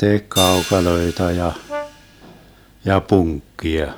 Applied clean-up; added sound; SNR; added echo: none; Brass instrument + Hi-hat; 11 dB; none.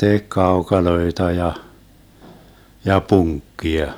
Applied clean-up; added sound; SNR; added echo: none; none; none; none.